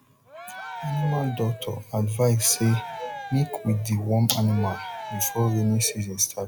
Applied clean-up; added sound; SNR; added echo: none; Cheering; 14 dB; none.